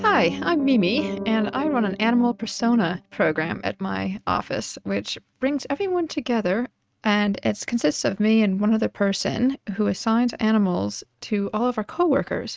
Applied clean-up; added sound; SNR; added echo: neural mask model RNNoise.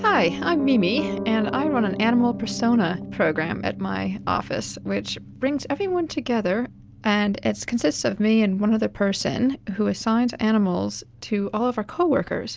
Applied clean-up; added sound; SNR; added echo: none; Piano; 12 dB; none.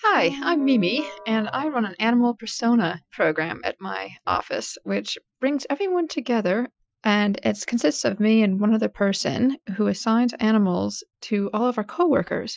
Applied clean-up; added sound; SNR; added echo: classical method Wiener filter.